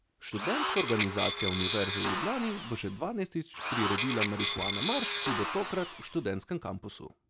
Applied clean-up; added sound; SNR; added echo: none; Tools; -5 dB; none.